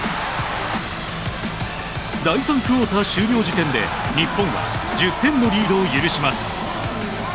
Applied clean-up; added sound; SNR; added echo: none; Engine; 13 dB; none.